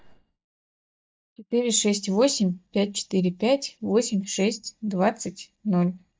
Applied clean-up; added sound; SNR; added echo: neural mask model DeepFilterNet 3.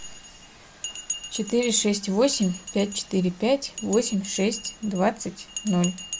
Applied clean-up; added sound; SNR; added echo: none; Bell; 13 dB; none.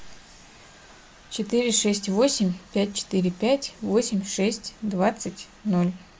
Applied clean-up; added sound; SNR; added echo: none; none; none; none.